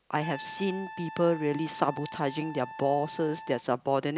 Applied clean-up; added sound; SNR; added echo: none; Trumpet; 13 dB; none.